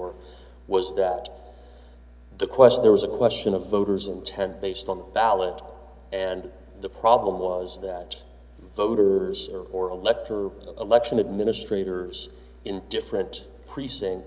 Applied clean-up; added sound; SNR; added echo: none; none; none; none.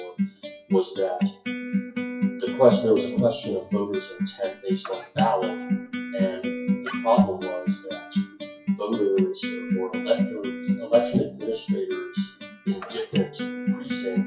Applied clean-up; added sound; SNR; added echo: classical method WPE with log-MMSE.